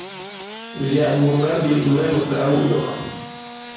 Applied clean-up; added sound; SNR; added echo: none; Engine starting / Sawing; 15 dB; reverberation time 1.1 s.